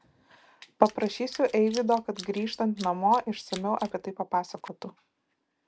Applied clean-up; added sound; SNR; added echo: none; Tools; 18 dB; none.